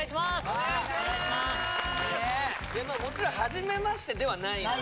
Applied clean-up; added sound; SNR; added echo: none; none; none; none.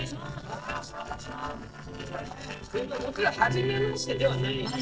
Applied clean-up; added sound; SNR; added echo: neural separator model SepFormer DNS4.